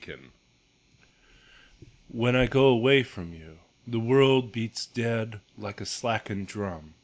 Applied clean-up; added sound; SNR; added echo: none; none; none; none.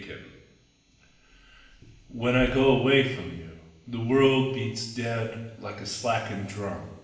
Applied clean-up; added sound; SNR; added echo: none; none; none; reverberation time 1.0 s.